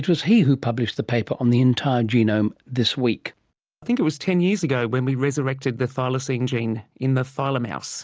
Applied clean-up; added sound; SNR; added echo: none; none; none; none.